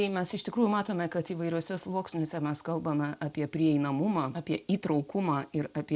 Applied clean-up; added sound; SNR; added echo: none; none; none; none.